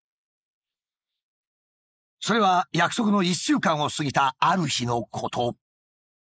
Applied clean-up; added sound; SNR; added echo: neural mask model Resemble Enhance denoiser.